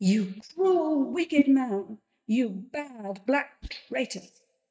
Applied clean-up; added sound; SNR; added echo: neural mask model DeepFilterNet 3.